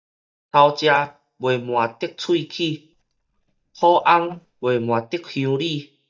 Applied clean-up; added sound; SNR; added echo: neural mask model DeepFilterNet 3.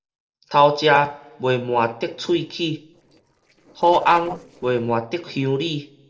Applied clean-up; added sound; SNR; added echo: neural separator model SepFormer DNS4.